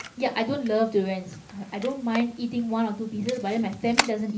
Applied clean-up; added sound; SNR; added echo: none; Camera; 9 dB; reverberation time 0.3 s.